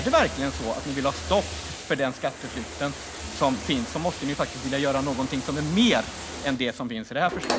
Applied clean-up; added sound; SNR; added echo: none; Bathtub (filling or washing); 9 dB; none.